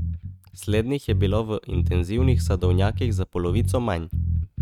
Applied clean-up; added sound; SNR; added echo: neural mask model RNNoise.